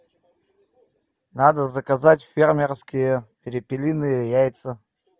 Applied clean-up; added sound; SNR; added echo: none; none; none; none.